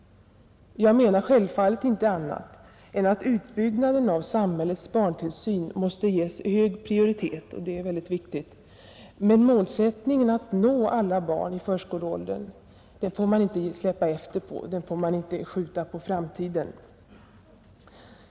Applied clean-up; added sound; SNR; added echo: none; none; none; none.